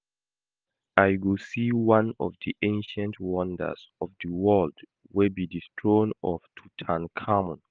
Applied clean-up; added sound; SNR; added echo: none; none; none; none.